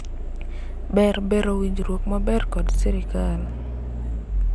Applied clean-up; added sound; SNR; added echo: none; Accelerating, revving, vroom; -2 dB; none.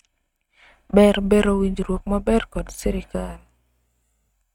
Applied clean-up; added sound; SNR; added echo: neural mask model RNNoise.